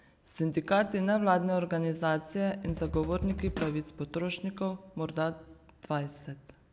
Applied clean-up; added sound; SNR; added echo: none; Drum kit; 9 dB; none.